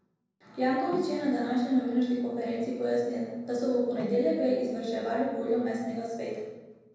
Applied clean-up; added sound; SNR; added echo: none; Snare drum; 18 dB; reverberation time 1.3 s.